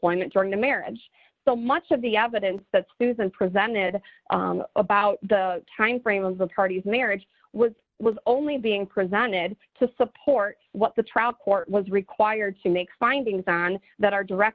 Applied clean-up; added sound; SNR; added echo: none; none; none; none.